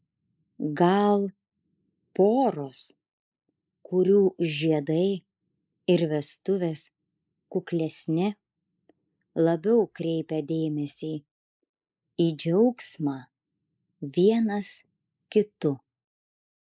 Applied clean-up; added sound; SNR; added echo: neural mask model Resemble Enhance denoiser.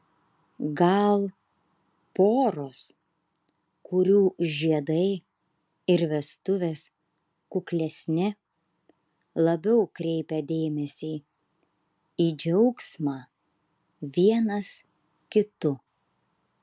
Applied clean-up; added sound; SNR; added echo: none; none; none; none.